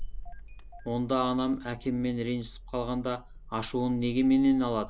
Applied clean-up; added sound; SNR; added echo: none; Engine starting / Car; 13 dB; none.